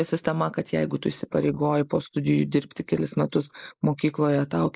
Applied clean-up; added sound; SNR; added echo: neural mask model Resemble Enhance denoiser.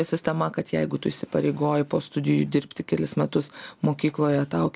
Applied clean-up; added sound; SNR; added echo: none; none; none; none.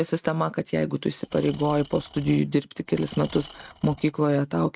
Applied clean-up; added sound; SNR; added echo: neural mask model RNNoise.